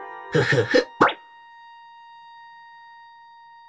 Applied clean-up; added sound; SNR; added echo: none; Wind instrument, woodwind instrument; 19 dB; reverberation time 0.1 s.